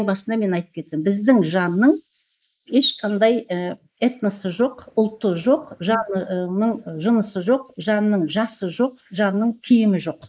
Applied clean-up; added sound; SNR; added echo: neural mask model Resemble Enhance denoiser.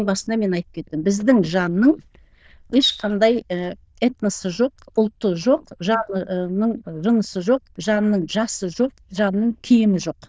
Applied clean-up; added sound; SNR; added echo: neural diffusion model UNIVERSE++.